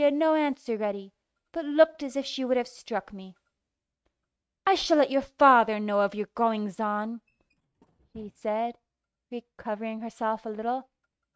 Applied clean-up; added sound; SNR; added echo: neural mask model RNNoise.